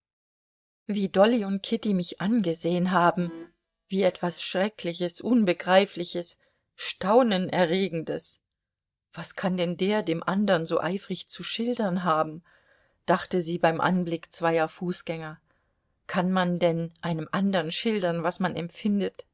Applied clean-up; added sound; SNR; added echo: neural mask model DeepFilterNet 3.